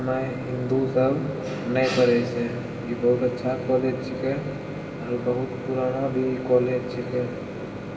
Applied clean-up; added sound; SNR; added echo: none; Microwave oven; 9 dB; reverberation time 2.3 s.